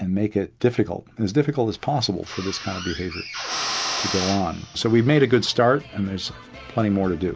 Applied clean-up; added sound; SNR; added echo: none; Drill; 8 dB; none.